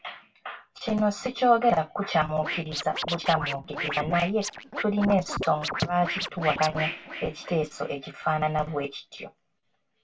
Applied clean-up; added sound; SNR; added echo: none; Scratching (performance technique); 9 dB; reverberation time 0.2 s.